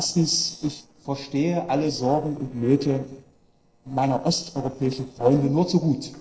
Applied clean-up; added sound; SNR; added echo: neural separator model SepFormer DNS4.